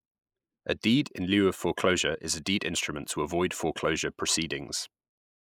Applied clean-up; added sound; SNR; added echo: neural mask model Resemble Enhance denoiser.